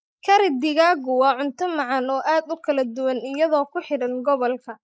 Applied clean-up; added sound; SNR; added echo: neural mask model Resemble Enhance denoiser.